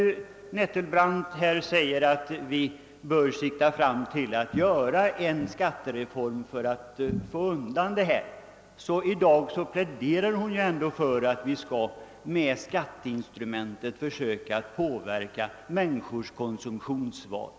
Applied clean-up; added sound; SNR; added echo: none; none; none; none.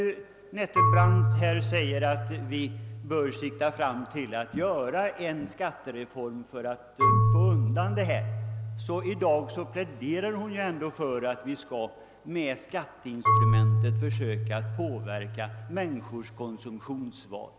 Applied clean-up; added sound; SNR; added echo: none; Marimba, xylophone / Wood; -3 dB; none.